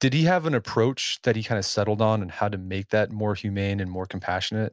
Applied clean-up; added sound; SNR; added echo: none; none; none; none.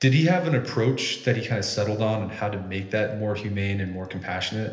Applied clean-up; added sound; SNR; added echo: none; none; none; reverberation time 1.4 s.